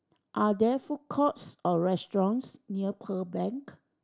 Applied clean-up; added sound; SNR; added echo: none; none; none; none.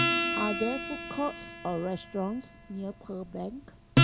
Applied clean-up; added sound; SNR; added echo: none; Acoustic guitar; -4 dB; none.